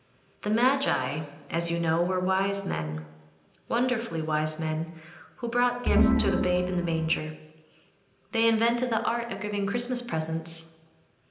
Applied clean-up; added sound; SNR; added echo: none; Organ; -3 dB; reverberation time 0.9 s.